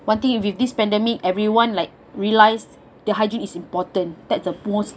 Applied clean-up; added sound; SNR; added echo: none; none; none; none.